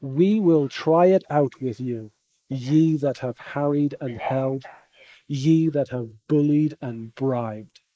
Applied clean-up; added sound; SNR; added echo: neural mask model Resemble Enhance denoiser.